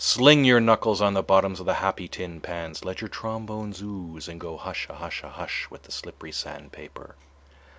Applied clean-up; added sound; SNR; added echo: none; none; none; none.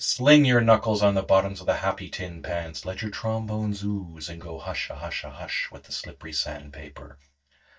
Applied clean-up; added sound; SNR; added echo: neural mask model DeepFilterNet 3.